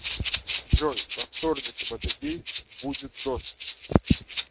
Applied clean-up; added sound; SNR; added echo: neural mask model RNNoise.